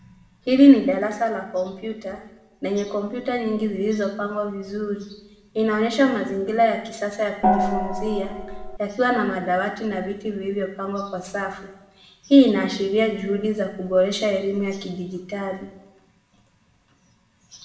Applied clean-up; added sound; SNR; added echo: none; Gong; 0 dB; reverberation time 0.7 s.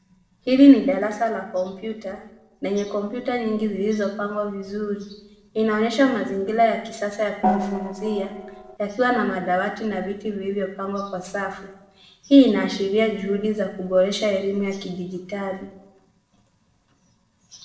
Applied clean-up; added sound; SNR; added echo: neural separator model SepFormer DNS4.